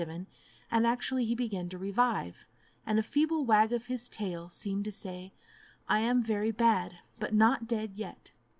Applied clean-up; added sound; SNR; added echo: none; none; none; none.